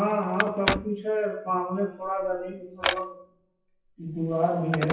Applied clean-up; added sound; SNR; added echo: classical method WPE with log-MMSE.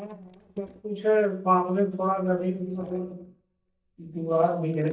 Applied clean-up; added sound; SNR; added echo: neural mask model DeepFilterNet 3.